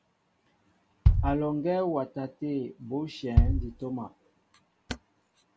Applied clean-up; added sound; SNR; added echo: none; Bass drum; -4 dB; none.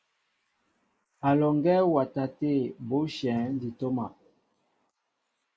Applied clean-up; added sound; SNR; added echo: neural mask model Resemble Enhance denoiser.